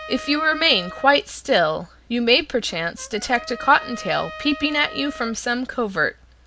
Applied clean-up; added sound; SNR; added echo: none; Trumpet; 17 dB; none.